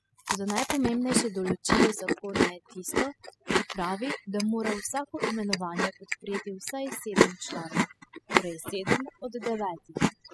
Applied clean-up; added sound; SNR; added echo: classical method spectral subtraction.